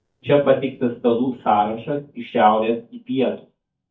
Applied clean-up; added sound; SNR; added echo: neural mask model DeepFilterNet 3.